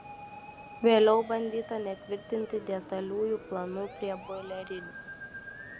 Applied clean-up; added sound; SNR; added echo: none; Mechanisms + Musical instrument; 15 dB; none.